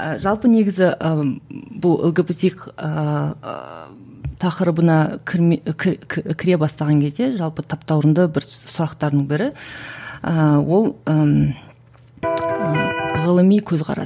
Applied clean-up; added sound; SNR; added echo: none; Electric guitar; 2 dB; none.